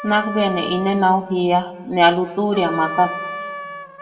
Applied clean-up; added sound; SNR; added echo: none; Trumpet; 12 dB; reverberation time 1.0 s.